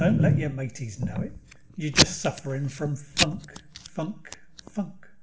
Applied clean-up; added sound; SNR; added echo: none; Packing tape, duct tape / Tearing; -2 dB; reverberation time 2.5 s.